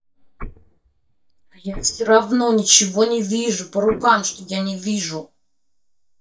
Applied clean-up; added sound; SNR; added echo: neural mask model DeepFilterNet 3.